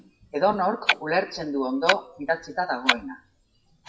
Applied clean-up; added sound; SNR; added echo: classical method WPE with log-MMSE.